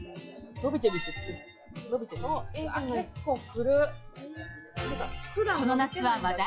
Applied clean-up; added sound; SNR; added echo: classical method log-MMSE.